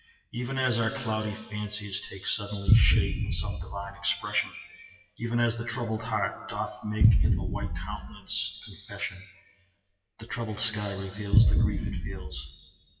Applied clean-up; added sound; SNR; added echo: classical method WPE with log-MMSE.